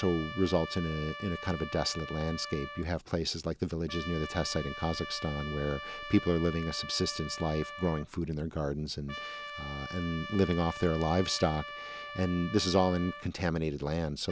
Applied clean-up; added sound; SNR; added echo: none; Trumpet; 11 dB; none.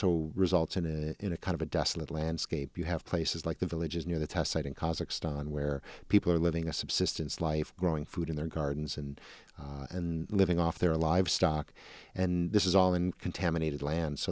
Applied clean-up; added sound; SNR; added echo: none; none; none; none.